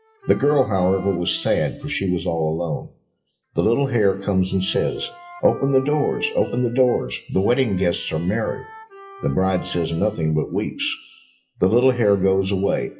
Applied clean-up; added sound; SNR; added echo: classical method WPE with log-MMSE.